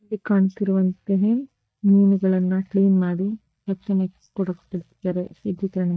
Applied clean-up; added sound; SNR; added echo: neural mask model DeepFilterNet 3.